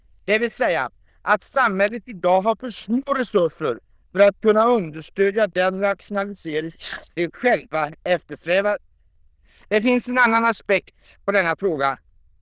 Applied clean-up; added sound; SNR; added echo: neural diffusion model UNIVERSE++.